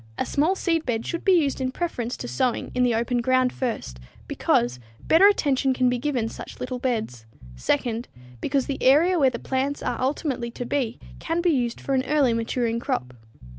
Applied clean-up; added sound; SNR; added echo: none; Bass guitar; 19 dB; none.